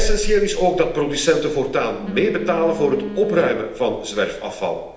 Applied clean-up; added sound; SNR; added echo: none; Telephone; 7 dB; reverberation time 0.8 s.